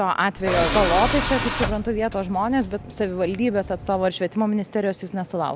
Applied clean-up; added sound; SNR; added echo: none; Tools; 4 dB; none.